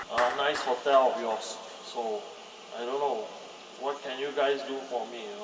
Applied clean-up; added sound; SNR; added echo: none; Clapping; 13 dB; reverberation time 2.5 s.